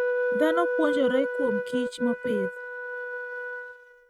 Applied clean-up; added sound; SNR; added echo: neural mask model RNNoise.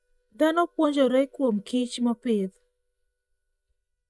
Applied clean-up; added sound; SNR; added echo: neural mask model DeepFilterNet 3.